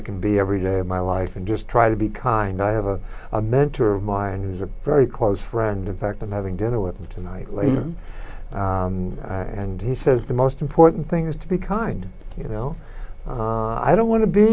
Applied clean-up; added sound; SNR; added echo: none; none; none; none.